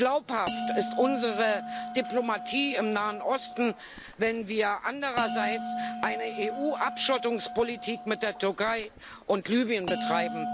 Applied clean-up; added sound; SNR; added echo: none; Bell; 7 dB; none.